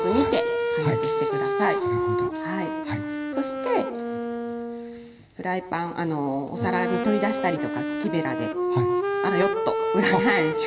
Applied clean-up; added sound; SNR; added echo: none; Wind instrument, woodwind instrument; -1 dB; reverberation time 1.7 s.